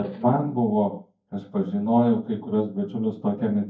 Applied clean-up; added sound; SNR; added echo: neural mask model DeepFilterNet 3.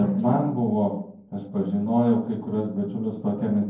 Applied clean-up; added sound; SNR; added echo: neural separator model SepFormer DNS4.